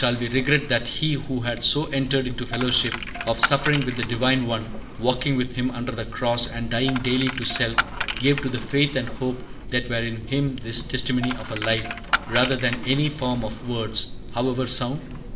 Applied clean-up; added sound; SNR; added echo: none; Coin (dropping); 7 dB; reverberation time 1.4 s.